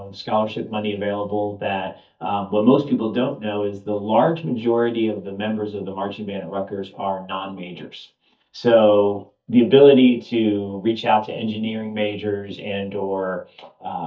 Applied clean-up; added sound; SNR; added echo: neural mask model DeepFilterNet 3.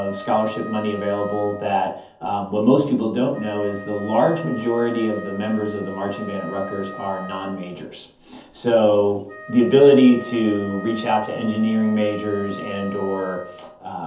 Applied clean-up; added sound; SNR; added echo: none; Wind instrument, woodwind instrument; 16 dB; reverberation time 0.5 s.